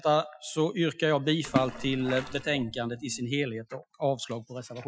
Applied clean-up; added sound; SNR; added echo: classical method Wiener filter.